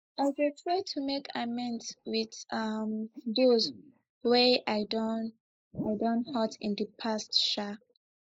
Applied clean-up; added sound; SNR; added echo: neural mask model Resemble Enhance denoiser.